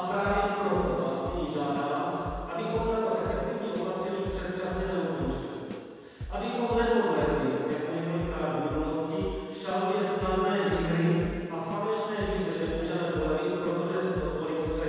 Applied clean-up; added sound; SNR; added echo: none; Drum / Drum kit; 12 dB; reverberation time 2.1 s.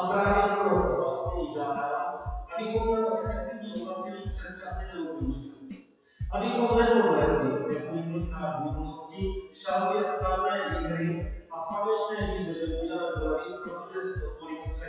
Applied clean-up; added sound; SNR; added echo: classical method WPE with log-MMSE.